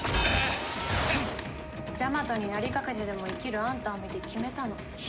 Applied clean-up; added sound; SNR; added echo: none; Clock; 17 dB; none.